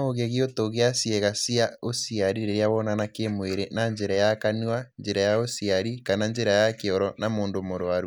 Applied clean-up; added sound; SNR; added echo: none; none; none; none.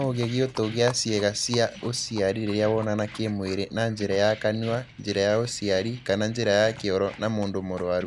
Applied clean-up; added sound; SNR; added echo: none; Livestock, farm animals, working animals + Keys jangling; 18 dB; none.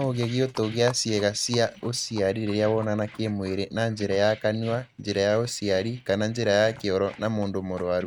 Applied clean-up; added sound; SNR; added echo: neural mask model RNNoise.